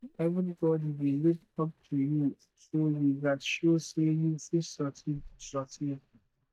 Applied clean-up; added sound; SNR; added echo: neural mask model DeepFilterNet 3.